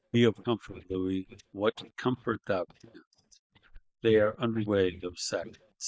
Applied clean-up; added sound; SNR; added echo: neural mask model DeepFilterNet 3.